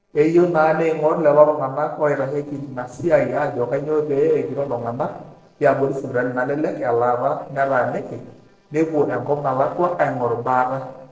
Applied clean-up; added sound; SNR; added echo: neural separator model SepFormer DNS4.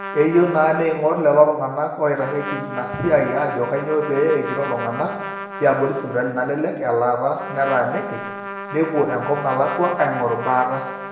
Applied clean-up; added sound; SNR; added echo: none; Trumpet; 11 dB; reverberation time 0.9 s.